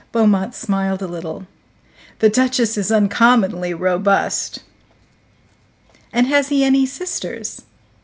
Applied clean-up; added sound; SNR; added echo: none; none; none; none.